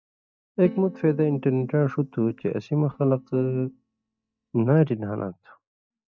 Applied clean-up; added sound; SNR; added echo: neural mask model DeepFilterNet 3.